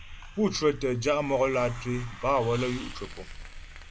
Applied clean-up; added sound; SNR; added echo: none; Hiss; 12 dB; none.